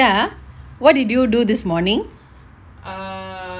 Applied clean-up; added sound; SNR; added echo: none; none; none; none.